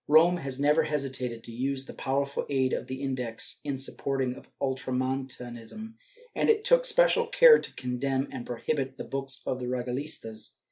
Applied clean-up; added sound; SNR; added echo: none; none; none; none.